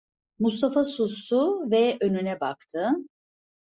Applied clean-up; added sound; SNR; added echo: neural mask model Resemble Enhance denoiser.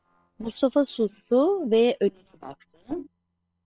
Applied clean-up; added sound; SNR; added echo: neural separator model SepFormer WHAM!.